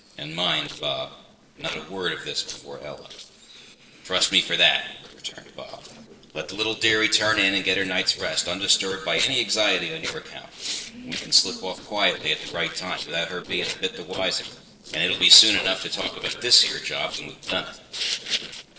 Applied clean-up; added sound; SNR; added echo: neural separator model SepFormer DNS4.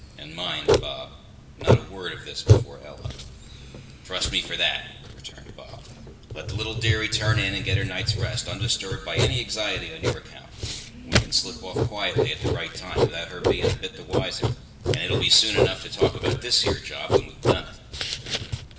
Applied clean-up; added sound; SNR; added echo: none; Writing; -4 dB; reverberation time 1.1 s.